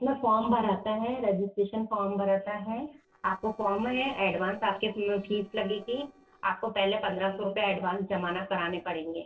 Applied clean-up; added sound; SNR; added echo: neural separator model SepFormer DNS4.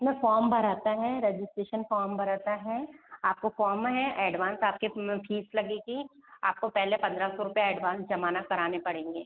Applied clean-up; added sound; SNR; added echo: none; none; none; none.